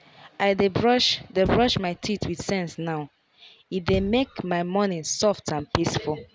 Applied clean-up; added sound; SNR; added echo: none; Bass drum; 13 dB; none.